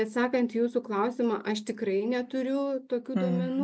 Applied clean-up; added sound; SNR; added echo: none; none; none; none.